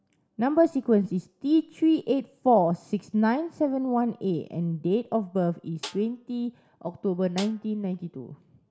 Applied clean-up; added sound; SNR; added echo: none; Snare drum; 19 dB; none.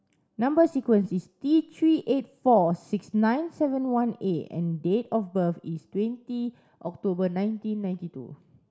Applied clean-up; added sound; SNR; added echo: none; none; none; none.